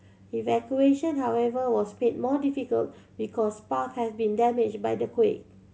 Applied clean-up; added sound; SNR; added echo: none; none; none; none.